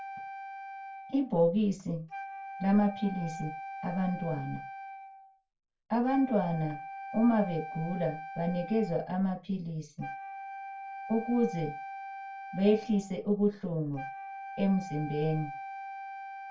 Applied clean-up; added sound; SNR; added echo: none; Wind instrument, woodwind instrument; 11 dB; reverberation time 0.2 s.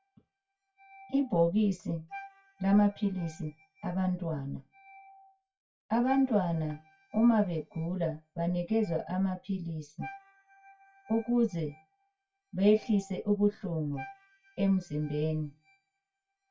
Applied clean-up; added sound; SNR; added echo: classical method WPE with log-MMSE.